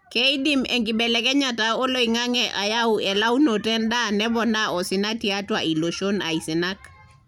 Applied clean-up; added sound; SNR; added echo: none; none; none; none.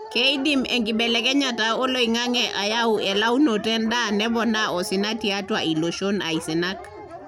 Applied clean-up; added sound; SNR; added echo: none; Dog; 15 dB; none.